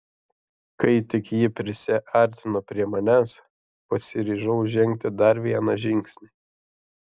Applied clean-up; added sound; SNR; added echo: none; none; none; none.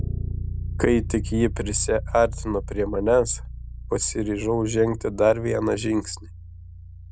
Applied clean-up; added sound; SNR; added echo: none; Bass guitar; 8 dB; none.